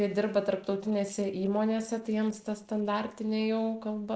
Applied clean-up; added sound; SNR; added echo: neural separator model SepFormer DNS4.